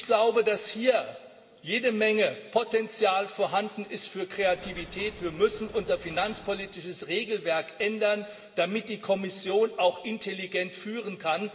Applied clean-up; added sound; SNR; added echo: none; Coin (dropping); 18 dB; reverberation time 1.6 s.